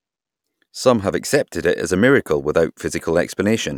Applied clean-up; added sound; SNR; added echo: none; none; none; none.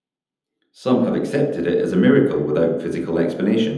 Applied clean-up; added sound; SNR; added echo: none; none; none; reverberation time 0.8 s.